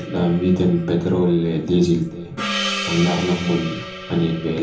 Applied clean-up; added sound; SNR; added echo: none; Gong; 9 dB; reverberation time 1.2 s.